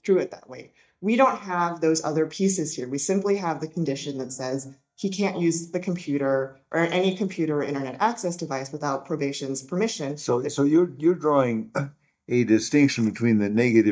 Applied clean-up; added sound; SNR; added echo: neural mask model DeepFilterNet 3.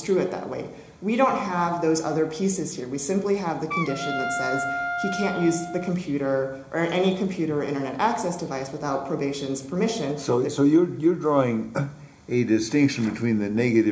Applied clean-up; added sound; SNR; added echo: none; Wind instrument, woodwind instrument; 7 dB; reverberation time 0.4 s.